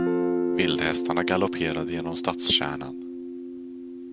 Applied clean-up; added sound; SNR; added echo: none; Guitar; 0 dB; none.